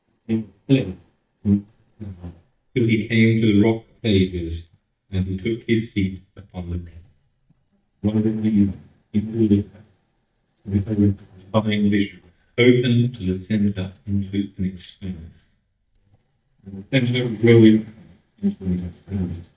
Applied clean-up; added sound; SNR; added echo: neural mask model DeepFilterNet 3.